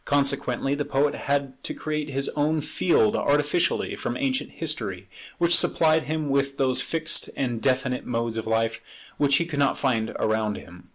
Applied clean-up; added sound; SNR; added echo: none; none; none; none.